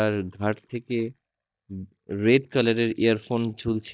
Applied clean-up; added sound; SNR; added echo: neural mask model DeepFilterNet 3.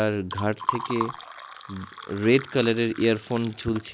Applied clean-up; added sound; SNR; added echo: none; Liquid; 10 dB; none.